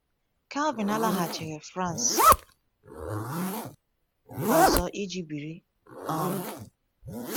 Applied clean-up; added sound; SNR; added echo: none; Zipper (clothing); -5 dB; none.